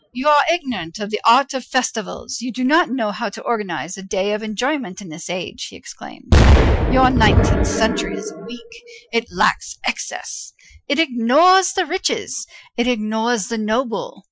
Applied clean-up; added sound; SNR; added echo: classical method Wiener filter.